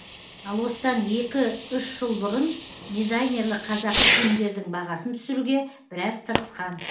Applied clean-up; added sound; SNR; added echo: none; Fireworks; 1 dB; reverberation time 0.4 s.